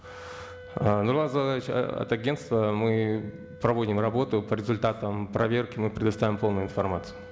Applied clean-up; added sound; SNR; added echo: none; Wind instrument, woodwind instrument; 20 dB; none.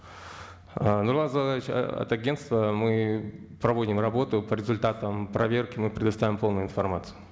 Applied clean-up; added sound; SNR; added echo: none; none; none; none.